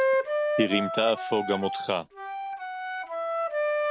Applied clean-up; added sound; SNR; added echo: none; Wind instrument, woodwind instrument; -1 dB; none.